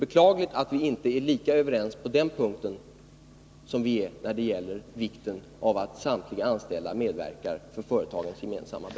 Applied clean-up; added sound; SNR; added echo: none; none; none; none.